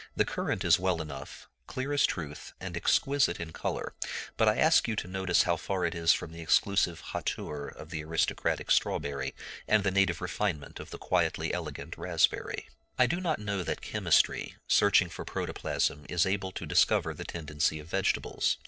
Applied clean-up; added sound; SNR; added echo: neural separator model SepFormer DNS4.